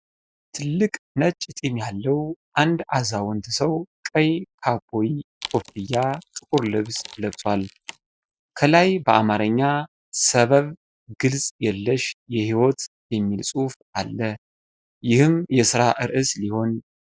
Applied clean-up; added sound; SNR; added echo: classical method Wiener filter.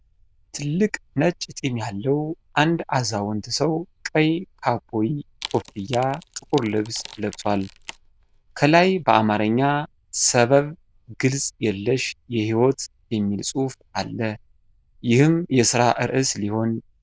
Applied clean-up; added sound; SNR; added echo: neural diffusion model UNIVERSE++.